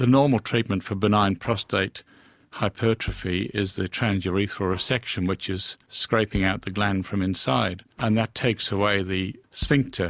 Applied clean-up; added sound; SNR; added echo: none; Drum kit; 19 dB; none.